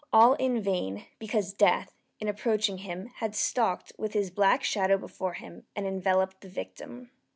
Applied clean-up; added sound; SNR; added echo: none; none; none; none.